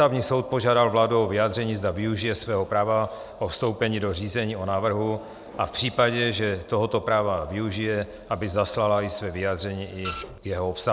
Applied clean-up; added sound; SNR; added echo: none; Printer; 10 dB; none.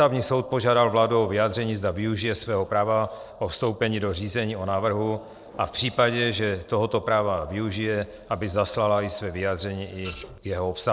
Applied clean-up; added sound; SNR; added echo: neural separator model SepFormer DNS4.